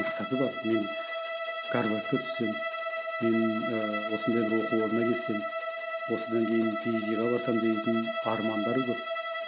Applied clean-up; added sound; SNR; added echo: none; Bowed string instrument; 3 dB; none.